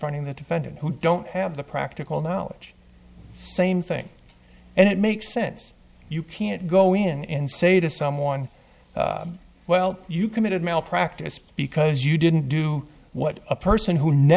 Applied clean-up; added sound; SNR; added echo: none; none; none; none.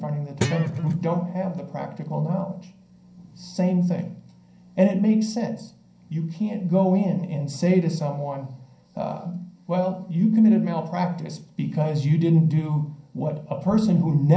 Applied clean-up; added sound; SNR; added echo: none; Guitar; 6 dB; reverberation time 0.6 s.